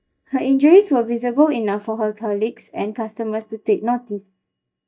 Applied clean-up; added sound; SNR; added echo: neural mask model DeepFilterNet 3.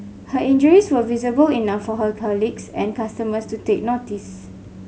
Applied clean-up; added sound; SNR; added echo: none; none; none; none.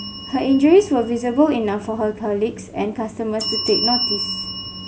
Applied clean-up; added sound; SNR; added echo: none; Bell; 9 dB; none.